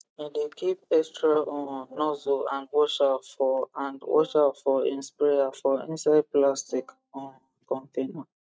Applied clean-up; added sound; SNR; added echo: neural mask model DeepFilterNet 3.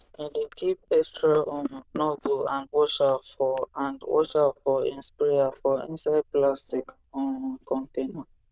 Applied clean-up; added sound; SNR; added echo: neural diffusion model UNIVERSE++.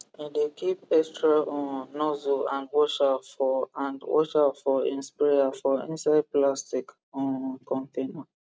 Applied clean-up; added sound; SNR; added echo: none; none; none; none.